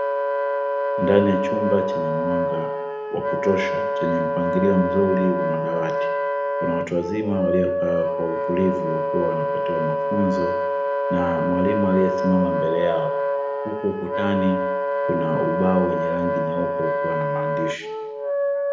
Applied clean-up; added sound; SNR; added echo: none; Wind instrument, woodwind instrument; -1 dB; reverberation time 0.7 s.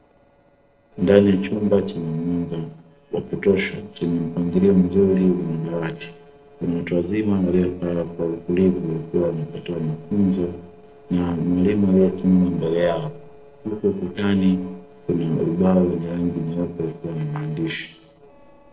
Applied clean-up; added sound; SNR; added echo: neural separator model SepFormer DNS4.